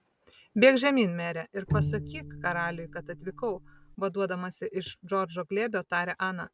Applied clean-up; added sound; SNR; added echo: none; Bowed string instrument; 5 dB; none.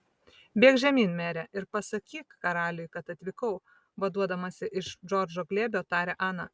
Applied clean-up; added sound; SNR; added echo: none; none; none; none.